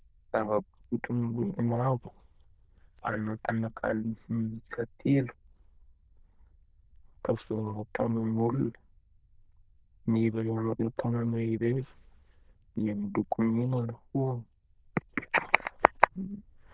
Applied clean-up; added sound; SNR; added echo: neural diffusion model UNIVERSE++.